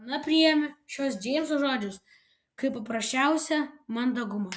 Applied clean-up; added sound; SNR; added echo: none; none; none; none.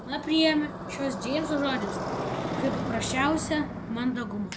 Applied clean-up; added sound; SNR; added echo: none; Motorcycle; 5 dB; none.